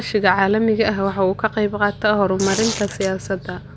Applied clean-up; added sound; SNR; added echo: none; Tearing; 9 dB; none.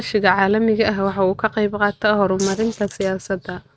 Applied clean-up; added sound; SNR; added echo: neural mask model RNNoise.